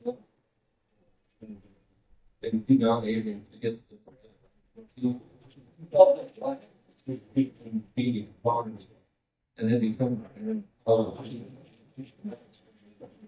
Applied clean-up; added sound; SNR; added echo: neural mask model DeepFilterNet 3.